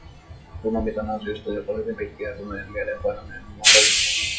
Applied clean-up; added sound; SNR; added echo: classical method WPE with log-MMSE.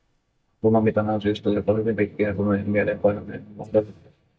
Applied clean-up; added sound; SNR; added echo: neural mask model DeepFilterNet 3.